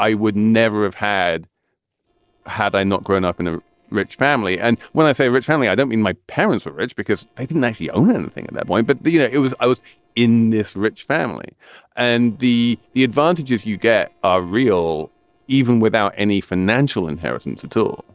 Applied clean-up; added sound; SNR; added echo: neural separator model SepFormer DNS4.